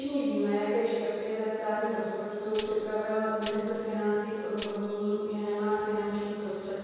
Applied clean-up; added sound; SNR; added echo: none; Tambourine; -1 dB; reverberation time 2.2 s.